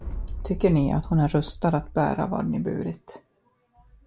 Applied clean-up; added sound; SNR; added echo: none; Boom; 10 dB; none.